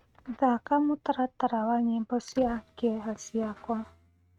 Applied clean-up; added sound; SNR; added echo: neural mask model RNNoise.